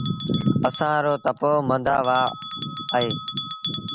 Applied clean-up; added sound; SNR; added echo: none; Bell; 10 dB; none.